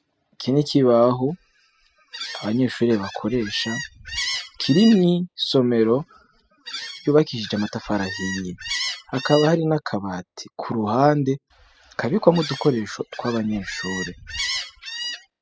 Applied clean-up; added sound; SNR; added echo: classical method spectral subtraction.